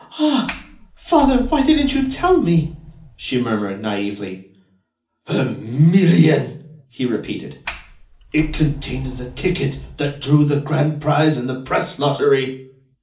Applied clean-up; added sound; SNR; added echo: none; Sliding door; 13 dB; reverberation time 0.4 s.